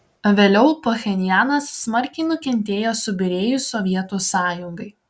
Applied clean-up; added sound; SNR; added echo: none; none; none; none.